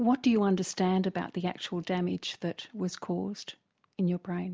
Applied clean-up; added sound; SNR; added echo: none; none; none; none.